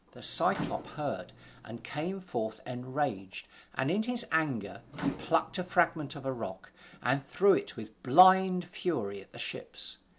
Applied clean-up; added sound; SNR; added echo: none; Microwave oven; 16 dB; none.